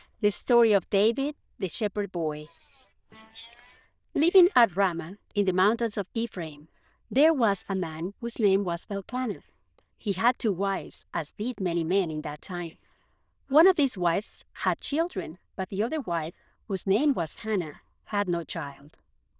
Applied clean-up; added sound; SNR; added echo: neural diffusion model UNIVERSE++.